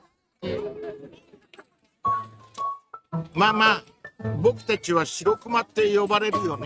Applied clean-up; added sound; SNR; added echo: neural mask model RNNoise.